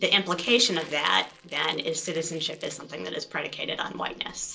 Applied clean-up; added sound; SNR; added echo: neural separator model SepFormer DNS4.